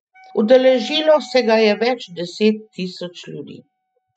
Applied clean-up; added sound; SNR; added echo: classical method spectral subtraction.